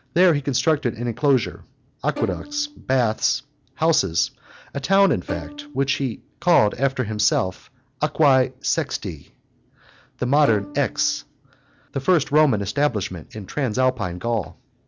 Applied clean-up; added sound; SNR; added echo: none; Bowed string instrument; 16 dB; none.